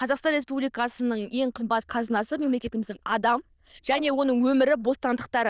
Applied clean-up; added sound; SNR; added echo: neural diffusion model UNIVERSE++.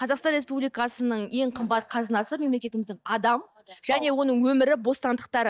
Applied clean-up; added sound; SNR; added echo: neural mask model DeepFilterNet 3.